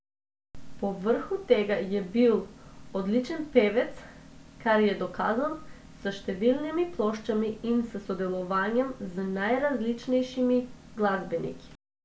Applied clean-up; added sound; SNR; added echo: none; none; none; none.